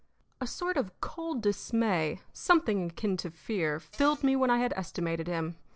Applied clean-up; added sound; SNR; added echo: neural separator model SepFormer DNS4.